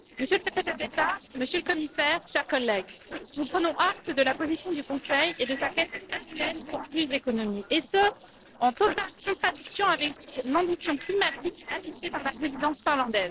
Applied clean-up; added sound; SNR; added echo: neural separator model SepFormer DNS4.